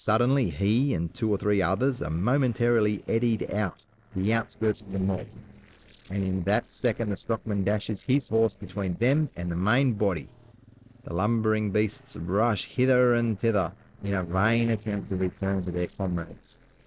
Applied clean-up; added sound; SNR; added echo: neural separator model SepFormer DNS4.